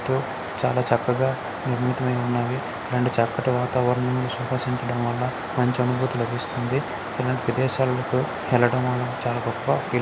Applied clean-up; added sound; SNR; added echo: none; none; none; none.